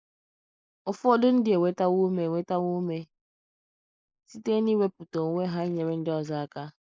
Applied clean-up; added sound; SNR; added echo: neural mask model Resemble Enhance denoiser.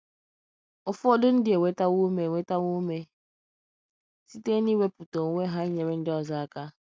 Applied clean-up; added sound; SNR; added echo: none; none; none; none.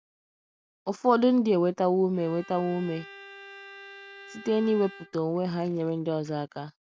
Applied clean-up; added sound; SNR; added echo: none; Bowed string instrument; 19 dB; none.